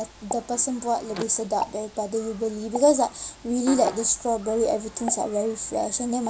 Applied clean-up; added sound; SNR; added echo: none; Explosion + Buzz; 13 dB; none.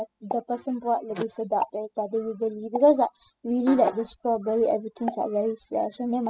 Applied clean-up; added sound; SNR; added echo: classical method spectral subtraction.